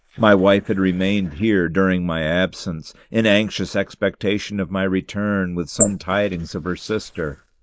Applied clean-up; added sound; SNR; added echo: neural mask model Resemble Enhance denoiser.